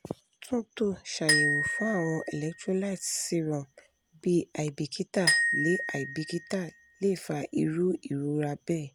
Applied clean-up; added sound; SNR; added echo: none; Glockenspiel; 2 dB; none.